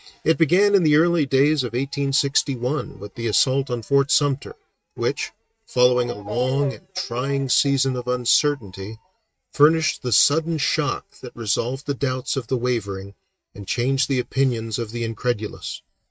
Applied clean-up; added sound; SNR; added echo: neural mask model RNNoise.